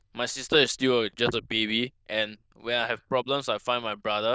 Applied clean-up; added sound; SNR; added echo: neural diffusion model UNIVERSE++.